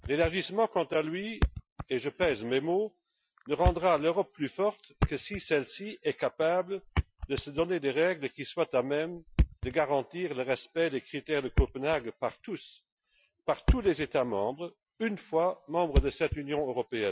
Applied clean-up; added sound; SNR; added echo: classical method Wiener filter.